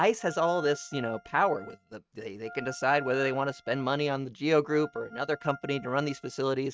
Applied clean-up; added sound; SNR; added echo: neural mask model RNNoise.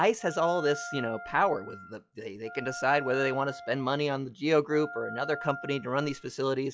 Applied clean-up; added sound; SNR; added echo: classical method log-MMSE.